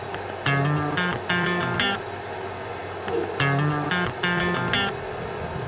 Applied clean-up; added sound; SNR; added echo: none; Electric guitar; -4 dB; reverberation time 0.8 s.